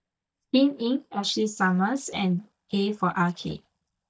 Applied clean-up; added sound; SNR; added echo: neural mask model DeepFilterNet 3.